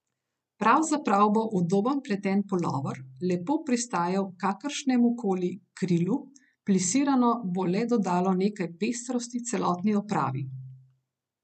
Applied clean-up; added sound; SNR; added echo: none; none; none; none.